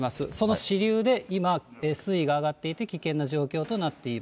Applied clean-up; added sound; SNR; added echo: none; none; none; none.